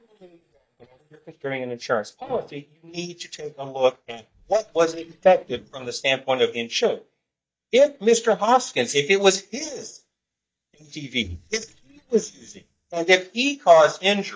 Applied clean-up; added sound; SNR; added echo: neural mask model DeepFilterNet 3.